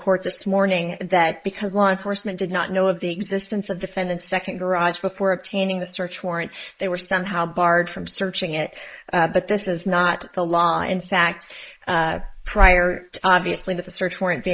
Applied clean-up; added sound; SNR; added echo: neural mask model Resemble Enhance denoiser.